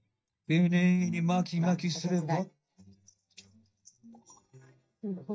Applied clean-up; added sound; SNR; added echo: neural mask model DeepFilterNet 3.